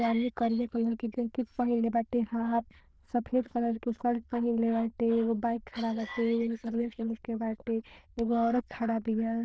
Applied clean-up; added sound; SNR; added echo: neural diffusion model UNIVERSE++.